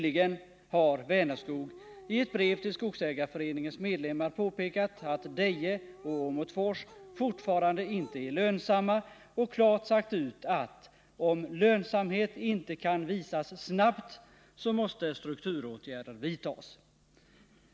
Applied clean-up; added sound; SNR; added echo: none; Dog; 20 dB; none.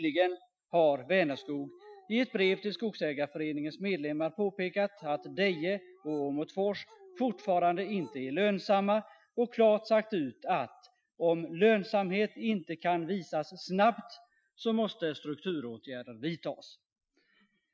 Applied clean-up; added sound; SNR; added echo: classical method Wiener filter.